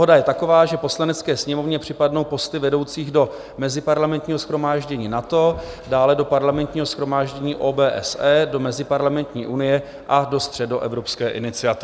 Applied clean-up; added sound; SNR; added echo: none; none; none; none.